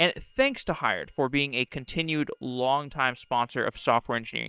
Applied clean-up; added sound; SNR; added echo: neural separator model SepFormer WHAM!.